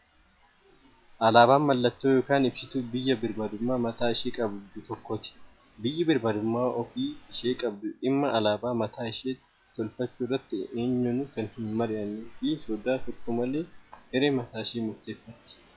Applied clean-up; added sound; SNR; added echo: classical method log-MMSE.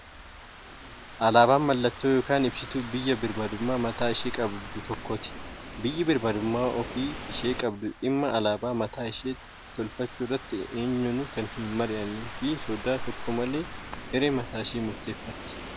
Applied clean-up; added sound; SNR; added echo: none; Rain / Thunderstorm; 11 dB; none.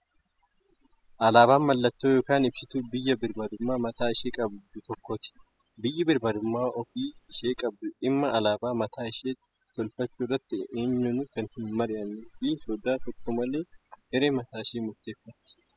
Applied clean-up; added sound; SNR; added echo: classical method spectral subtraction.